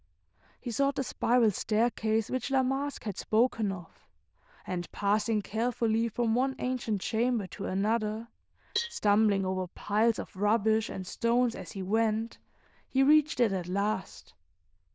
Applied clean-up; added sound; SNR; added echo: neural diffusion model UNIVERSE++.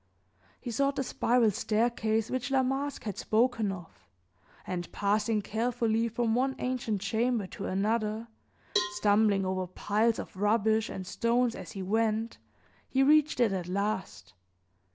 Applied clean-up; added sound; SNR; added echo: none; Cowbell; 10 dB; none.